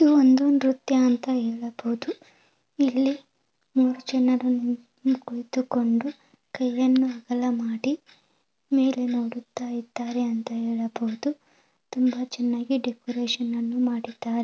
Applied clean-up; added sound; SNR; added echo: none; none; none; none.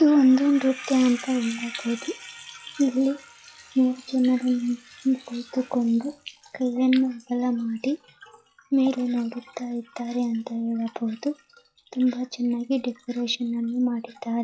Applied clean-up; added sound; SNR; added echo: classical method log-MMSE.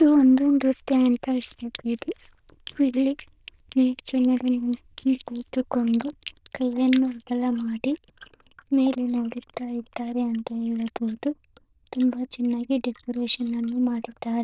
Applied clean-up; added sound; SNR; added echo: neural diffusion model UNIVERSE++.